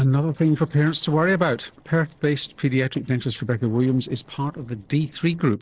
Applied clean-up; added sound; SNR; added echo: neural separator model SepFormer DNS4.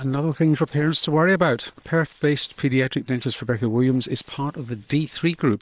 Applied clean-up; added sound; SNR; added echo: neural separator model SepFormer WHAM!.